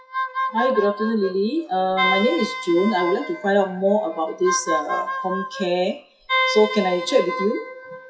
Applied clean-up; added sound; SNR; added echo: classical method WPE with log-MMSE.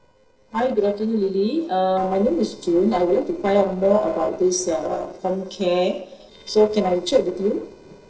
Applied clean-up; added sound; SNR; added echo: neural separator model SepFormer DNS4.